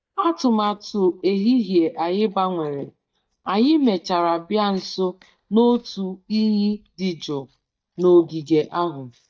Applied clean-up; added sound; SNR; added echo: neural mask model DeepFilterNet 3.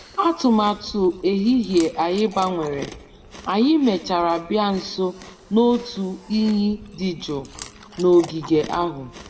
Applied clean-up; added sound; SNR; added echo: none; Chewing, mastication; 20 dB; reverberation time 1.3 s.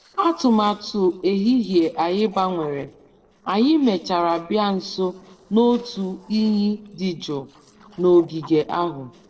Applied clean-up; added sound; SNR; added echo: neural separator model SepFormer DNS4.